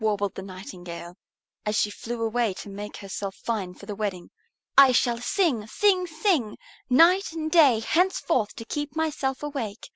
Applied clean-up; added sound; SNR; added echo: none; none; none; none.